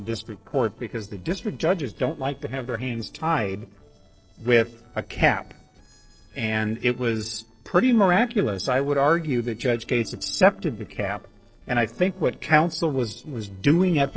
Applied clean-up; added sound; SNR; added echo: neural separator model SepFormer DNS4.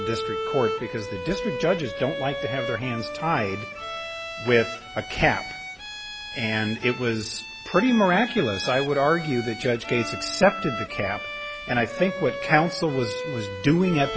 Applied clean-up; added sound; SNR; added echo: none; Bowed string instrument; 8 dB; none.